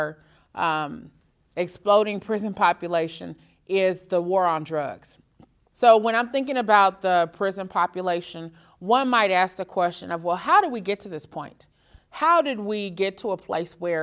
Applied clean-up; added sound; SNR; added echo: none; none; none; none.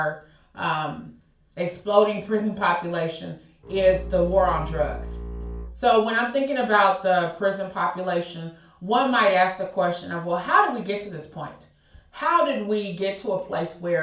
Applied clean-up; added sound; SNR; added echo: none; Bowed string instrument; 10 dB; reverberation time 0.4 s.